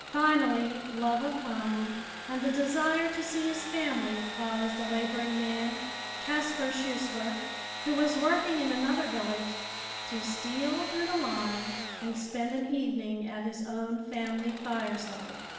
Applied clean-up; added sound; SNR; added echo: none; Sawing / Engine; 8 dB; reverberation time 1.0 s.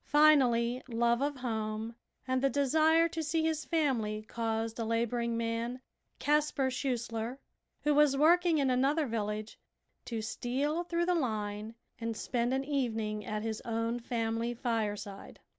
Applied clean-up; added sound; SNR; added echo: none; none; none; none.